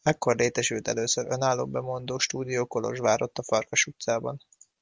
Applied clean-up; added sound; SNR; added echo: none; none; none; none.